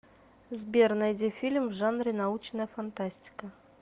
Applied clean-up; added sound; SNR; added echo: none; none; none; none.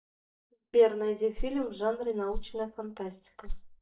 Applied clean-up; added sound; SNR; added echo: neural mask model DeepFilterNet 3.